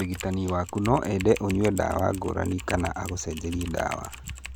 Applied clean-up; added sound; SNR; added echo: none; Typing; 13 dB; none.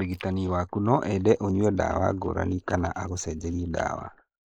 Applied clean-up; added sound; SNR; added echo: neural mask model Resemble Enhance denoiser.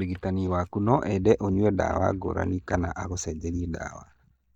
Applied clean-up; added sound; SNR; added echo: neural mask model DeepFilterNet 3.